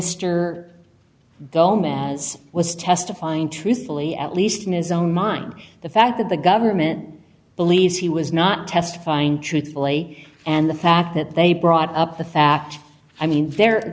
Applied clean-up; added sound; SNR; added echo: none; none; none; none.